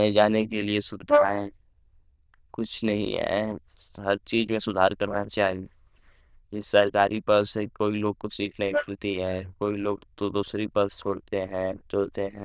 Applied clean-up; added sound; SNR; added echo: neural diffusion model UNIVERSE++.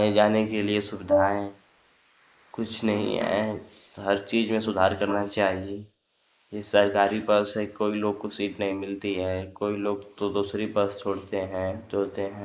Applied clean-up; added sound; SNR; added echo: neural mask model Resemble Enhance denoiser.